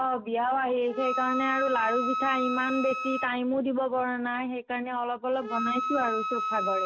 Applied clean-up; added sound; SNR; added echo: none; Wind instrument, woodwind instrument; 4 dB; none.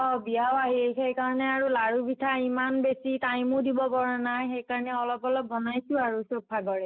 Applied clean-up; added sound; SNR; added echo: none; none; none; none.